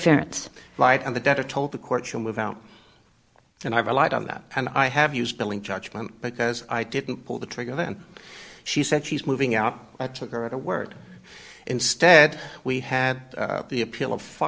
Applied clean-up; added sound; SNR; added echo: none; none; none; none.